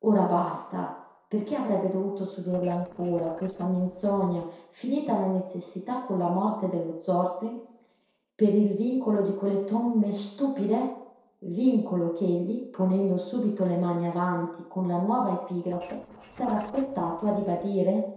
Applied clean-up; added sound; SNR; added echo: neural separator model SepFormer DNS4.